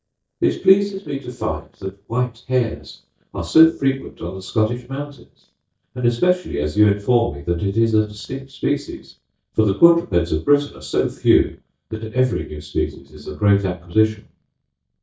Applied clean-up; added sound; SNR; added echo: neural mask model DeepFilterNet 3.